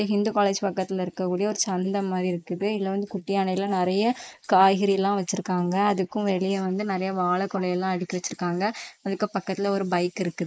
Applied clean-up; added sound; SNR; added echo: neural mask model Resemble Enhance denoiser.